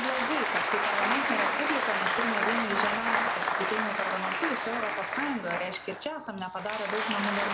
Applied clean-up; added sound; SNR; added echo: none; Applause; -4 dB; none.